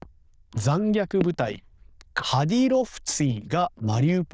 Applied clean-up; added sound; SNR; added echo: neural diffusion model UNIVERSE++.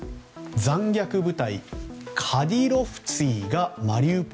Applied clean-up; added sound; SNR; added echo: none; none; none; none.